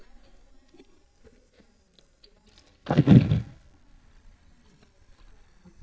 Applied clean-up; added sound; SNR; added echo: neural mask model DeepFilterNet 3.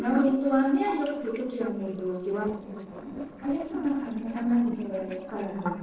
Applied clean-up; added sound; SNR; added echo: neural separator model SepFormer DNS4.